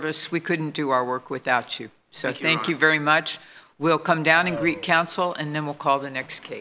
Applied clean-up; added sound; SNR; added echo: none; Race car, auto racing; 15 dB; none.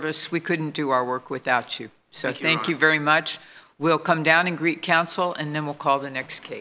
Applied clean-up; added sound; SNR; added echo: none; none; none; none.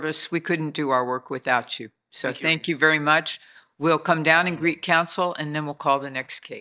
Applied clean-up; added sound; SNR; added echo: neural mask model DeepFilterNet 3.